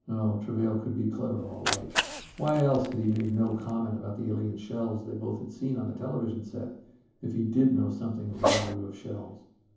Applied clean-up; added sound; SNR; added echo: none; Cat; 7 dB; reverberation time 0.7 s.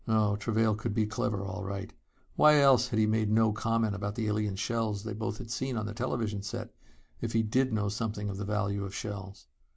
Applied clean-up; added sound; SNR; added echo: none; none; none; none.